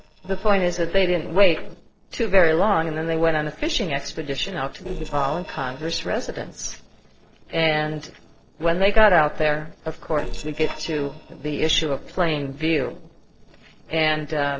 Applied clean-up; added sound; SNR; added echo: neural separator model SepFormer DNS4.